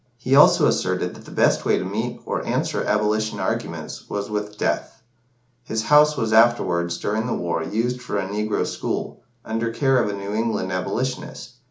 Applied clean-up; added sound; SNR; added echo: none; none; none; none.